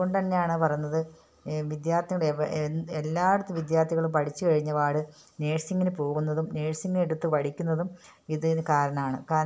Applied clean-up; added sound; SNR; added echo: none; none; none; none.